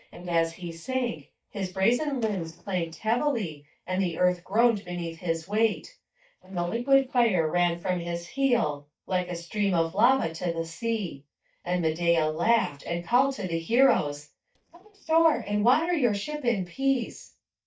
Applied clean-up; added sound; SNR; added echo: neural mask model DeepFilterNet 3.